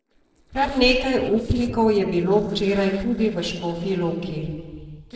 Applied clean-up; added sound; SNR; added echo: neural separator model SepFormer DNS4.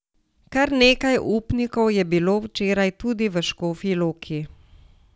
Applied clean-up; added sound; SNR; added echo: none; none; none; none.